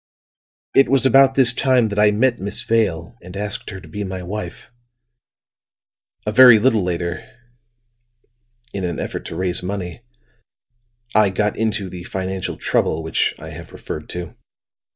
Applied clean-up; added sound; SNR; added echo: neural mask model DeepFilterNet 3.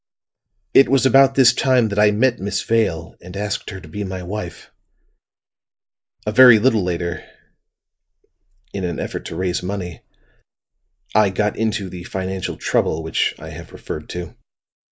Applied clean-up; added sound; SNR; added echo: neural mask model Resemble Enhance denoiser.